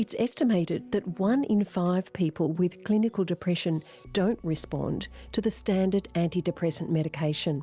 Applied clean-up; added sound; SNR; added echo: none; none; none; none.